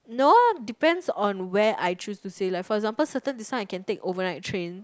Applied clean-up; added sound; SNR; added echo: none; none; none; none.